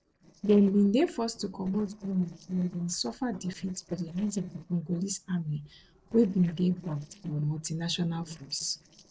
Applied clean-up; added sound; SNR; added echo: neural separator model SepFormer DNS4.